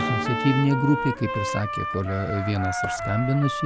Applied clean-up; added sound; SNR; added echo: none; Trumpet + Drum; 4 dB; none.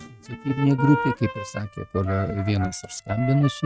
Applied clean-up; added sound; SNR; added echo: neural mask model RNNoise.